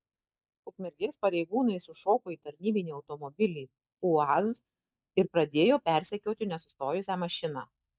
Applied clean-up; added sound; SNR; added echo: neural mask model DeepFilterNet 3.